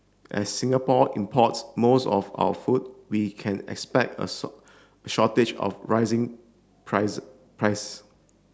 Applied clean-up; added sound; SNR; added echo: none; none; none; none.